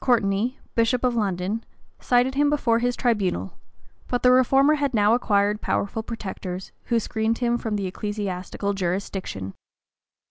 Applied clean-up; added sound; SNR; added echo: none; none; none; none.